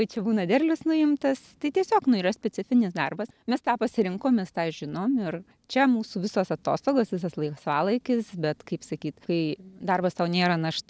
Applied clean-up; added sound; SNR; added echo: none; none; none; none.